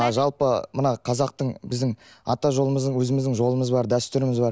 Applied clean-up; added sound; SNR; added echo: none; none; none; none.